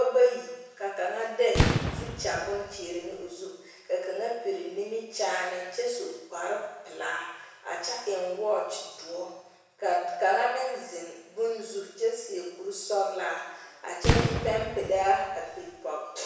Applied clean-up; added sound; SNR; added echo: none; Fireworks; -1 dB; reverberation time 1.0 s.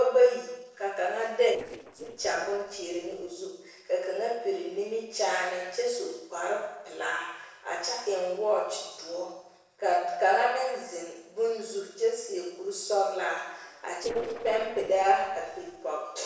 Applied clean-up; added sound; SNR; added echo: neural separator model SepFormer DNS4.